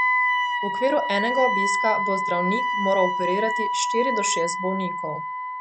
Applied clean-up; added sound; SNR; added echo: none; Wind instrument, woodwind instrument; -2 dB; none.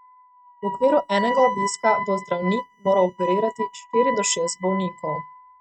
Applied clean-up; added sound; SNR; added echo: neural mask model RNNoise.